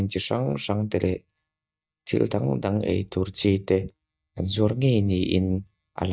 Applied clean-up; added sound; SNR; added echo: neural mask model DeepFilterNet 3.